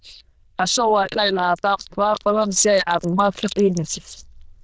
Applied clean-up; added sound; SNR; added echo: neural diffusion model UNIVERSE++.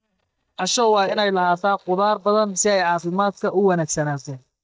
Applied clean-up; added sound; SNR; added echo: neural mask model DeepFilterNet 3.